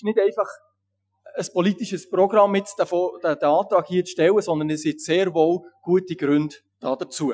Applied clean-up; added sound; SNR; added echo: classical method Wiener filter.